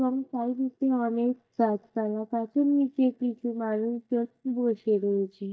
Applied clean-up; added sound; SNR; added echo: neural mask model DeepFilterNet 3.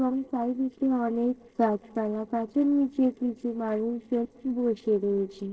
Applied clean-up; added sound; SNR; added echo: neural separator model SepFormer DNS4.